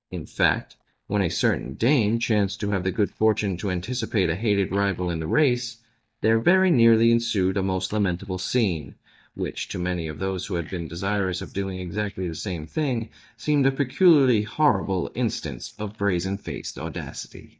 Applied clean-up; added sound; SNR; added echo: neural mask model DeepFilterNet 3.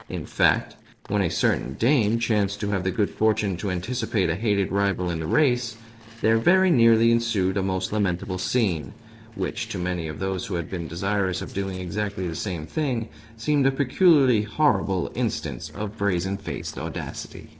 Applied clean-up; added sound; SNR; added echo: neural separator model SepFormer DNS4.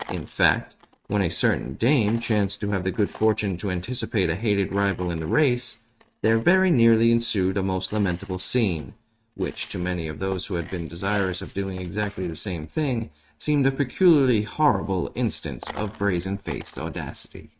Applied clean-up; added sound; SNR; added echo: neural mask model RNNoise.